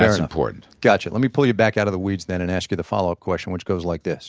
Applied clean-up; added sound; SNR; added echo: none; none; none; none.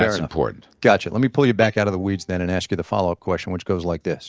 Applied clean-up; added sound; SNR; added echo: neural mask model DeepFilterNet 3.